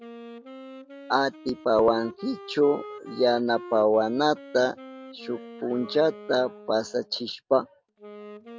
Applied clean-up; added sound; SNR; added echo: none; Wind instrument, woodwind instrument; 17 dB; none.